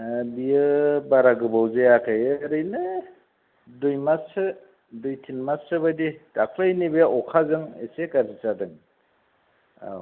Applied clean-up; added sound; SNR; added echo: none; none; none; none.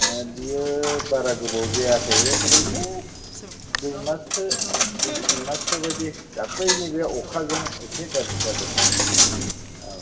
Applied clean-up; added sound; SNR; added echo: none; Coin (dropping); -4 dB; reverberation time 1.6 s.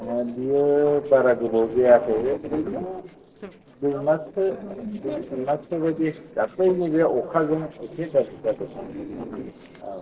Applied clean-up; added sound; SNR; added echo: neural separator model SepFormer DNS4.